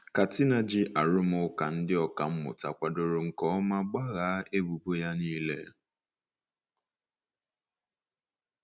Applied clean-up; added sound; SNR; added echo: none; none; none; none.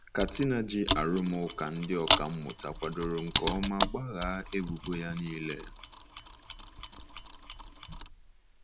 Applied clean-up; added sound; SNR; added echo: none; Mechanisms; -2 dB; none.